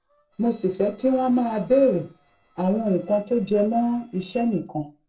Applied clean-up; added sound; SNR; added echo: neural separator model SepFormer DNS4.